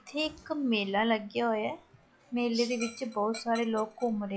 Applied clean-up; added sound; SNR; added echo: classical method log-MMSE.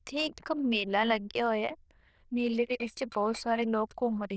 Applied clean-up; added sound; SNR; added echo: neural diffusion model UNIVERSE++.